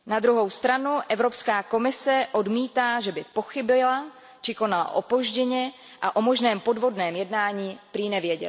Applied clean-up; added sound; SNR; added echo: none; none; none; none.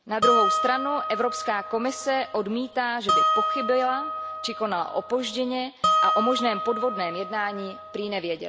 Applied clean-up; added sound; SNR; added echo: none; Harp; 0 dB; none.